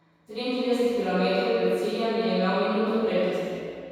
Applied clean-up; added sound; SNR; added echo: none; none; none; reverberation time 2.2 s.